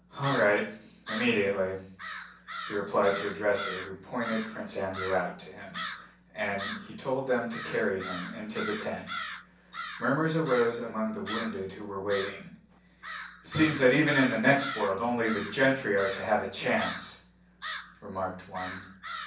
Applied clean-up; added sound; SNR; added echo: none; Crow; 11 dB; reverberation time 0.6 s.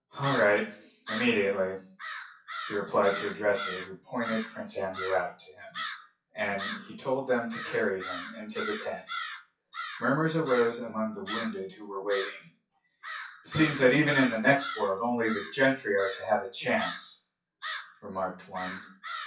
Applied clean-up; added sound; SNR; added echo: classical method WPE with log-MMSE.